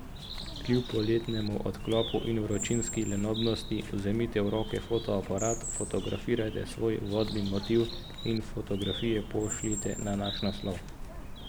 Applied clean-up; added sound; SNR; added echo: none; Bird; 7 dB; none.